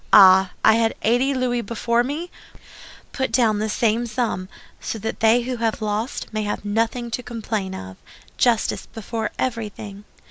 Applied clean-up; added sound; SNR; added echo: none; none; none; none.